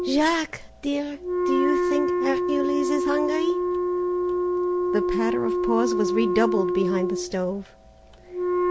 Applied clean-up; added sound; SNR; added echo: none; Wind instrument, woodwind instrument; -2 dB; none.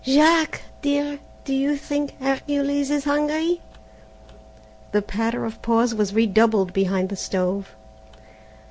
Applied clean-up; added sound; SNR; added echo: none; none; none; none.